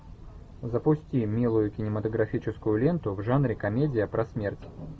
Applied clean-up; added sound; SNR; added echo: none; none; none; none.